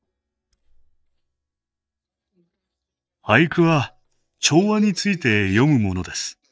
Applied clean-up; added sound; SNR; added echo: neural mask model DeepFilterNet 3.